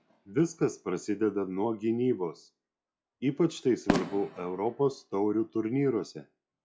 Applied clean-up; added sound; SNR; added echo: classical method log-MMSE.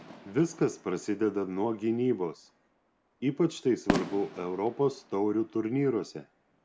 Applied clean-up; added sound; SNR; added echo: none; Fireworks; 11 dB; none.